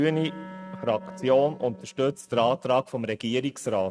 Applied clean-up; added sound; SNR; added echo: neural mask model RNNoise.